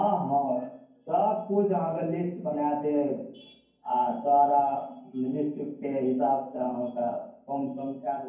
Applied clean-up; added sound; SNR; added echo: none; none; none; reverberation time 0.9 s.